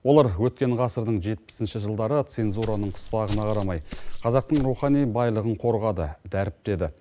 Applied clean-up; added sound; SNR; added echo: none; Walk, footsteps; 9 dB; none.